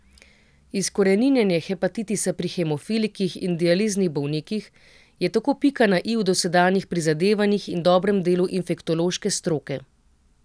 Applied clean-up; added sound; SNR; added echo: none; none; none; none.